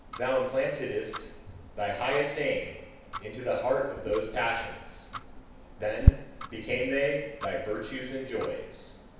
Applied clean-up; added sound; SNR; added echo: none; Tick-tock; 1 dB; reverberation time 0.9 s.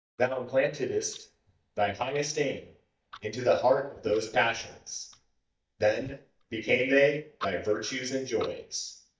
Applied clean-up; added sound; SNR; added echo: neural mask model DeepFilterNet 3.